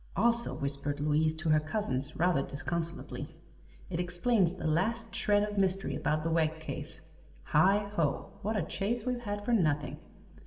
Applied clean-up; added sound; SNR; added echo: none; none; none; reverberation time 1.9 s.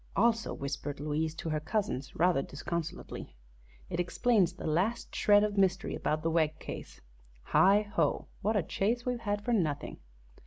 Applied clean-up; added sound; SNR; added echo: none; none; none; none.